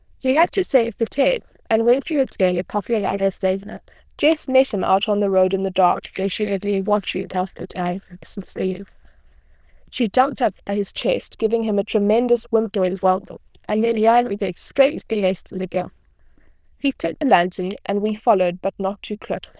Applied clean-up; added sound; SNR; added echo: neural diffusion model UNIVERSE++.